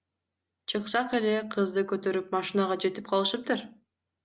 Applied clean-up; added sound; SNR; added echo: none; none; none; none.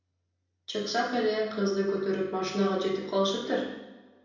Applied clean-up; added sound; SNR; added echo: none; none; none; reverberation time 0.9 s.